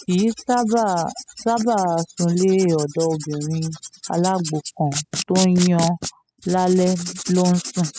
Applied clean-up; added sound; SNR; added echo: classical method spectral subtraction.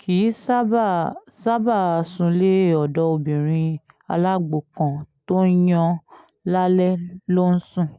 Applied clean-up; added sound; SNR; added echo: none; none; none; none.